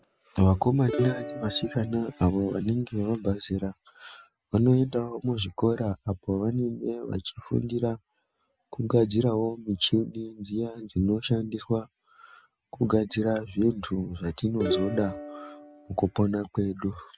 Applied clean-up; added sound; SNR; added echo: none; Plucked string instrument; 7 dB; none.